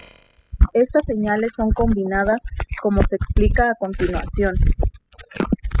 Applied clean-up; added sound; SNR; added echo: classical method spectral subtraction.